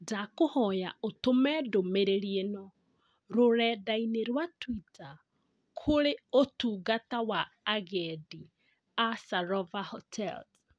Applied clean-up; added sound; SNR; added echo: none; none; none; none.